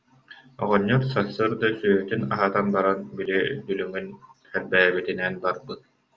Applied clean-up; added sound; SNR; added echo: none; none; none; none.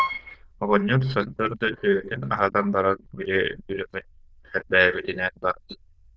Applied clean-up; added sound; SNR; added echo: neural diffusion model UNIVERSE++.